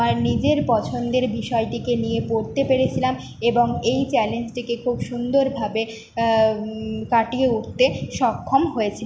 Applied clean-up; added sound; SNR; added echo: none; none; none; none.